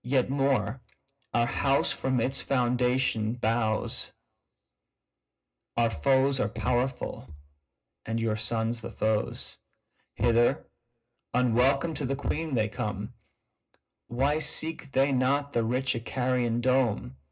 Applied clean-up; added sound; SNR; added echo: none; none; none; reverberation time 0.2 s.